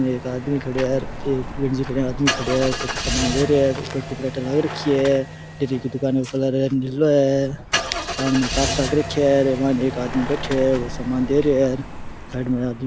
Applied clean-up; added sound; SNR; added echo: none; Car passing by + Engine starting / Car; 8 dB; none.